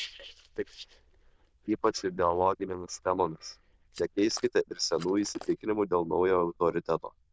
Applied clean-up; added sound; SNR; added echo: neural diffusion model UNIVERSE++.